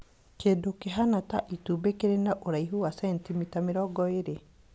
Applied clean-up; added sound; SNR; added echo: none; none; none; none.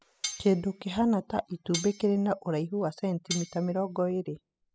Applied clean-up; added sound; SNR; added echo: classical method spectral subtraction.